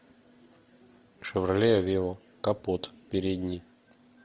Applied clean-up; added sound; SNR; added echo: none; none; none; none.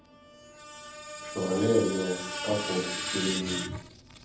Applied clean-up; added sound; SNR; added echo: none; Screech; 5 dB; reverberation time 0.8 s.